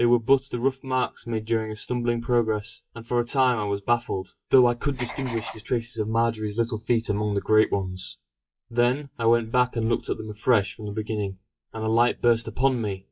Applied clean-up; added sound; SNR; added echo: classical method log-MMSE.